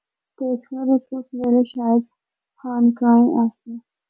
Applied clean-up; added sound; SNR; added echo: none; none; none; none.